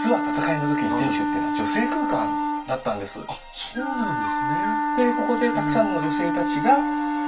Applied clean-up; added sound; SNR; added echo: none; Wind instrument, woodwind instrument; -1 dB; reverberation time 0.2 s.